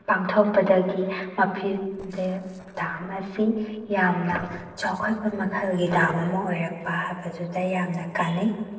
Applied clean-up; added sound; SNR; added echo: neural separator model SepFormer DNS4.